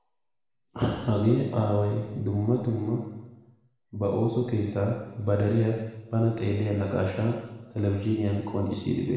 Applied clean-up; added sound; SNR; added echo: none; none; none; reverberation time 1.1 s.